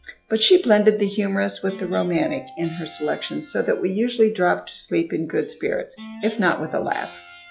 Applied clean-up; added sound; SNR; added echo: classical method log-MMSE.